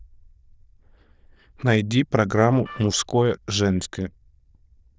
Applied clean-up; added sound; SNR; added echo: neural diffusion model UNIVERSE++.